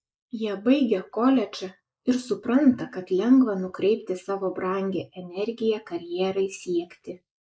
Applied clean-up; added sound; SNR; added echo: neural mask model Resemble Enhance denoiser.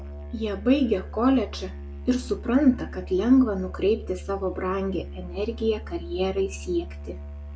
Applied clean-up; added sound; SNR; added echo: none; Musical instrument; 11 dB; none.